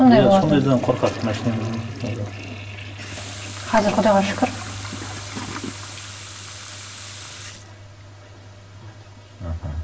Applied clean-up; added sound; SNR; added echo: none; Toilet flush / Water tap, faucet; 14 dB; reverberation time 0.9 s.